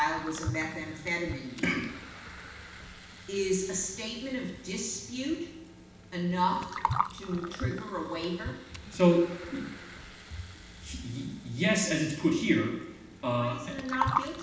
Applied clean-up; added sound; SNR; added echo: none; Gurgling; 8 dB; reverberation time 0.9 s.